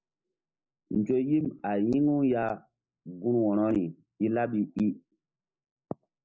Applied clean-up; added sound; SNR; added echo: neural mask model Resemble Enhance denoiser.